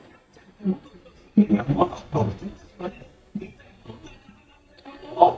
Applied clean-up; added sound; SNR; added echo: neural mask model DeepFilterNet 3.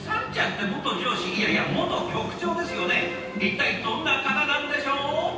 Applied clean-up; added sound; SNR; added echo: none; Ocean; 15 dB; reverberation time 0.9 s.